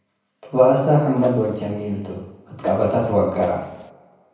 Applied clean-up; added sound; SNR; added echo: none; Whoosh, swoosh, swish; 12 dB; reverberation time 0.9 s.